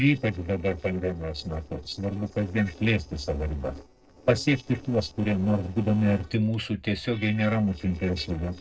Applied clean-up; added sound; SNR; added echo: neural separator model SepFormer DNS4.